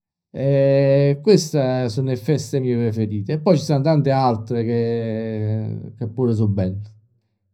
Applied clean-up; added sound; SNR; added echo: none; none; none; reverberation time 0.3 s.